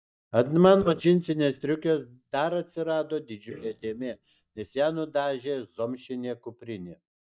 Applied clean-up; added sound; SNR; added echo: neural mask model DeepFilterNet 3.